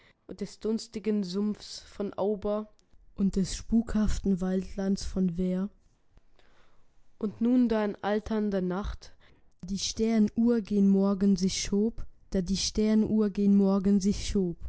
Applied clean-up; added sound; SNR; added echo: none; none; none; none.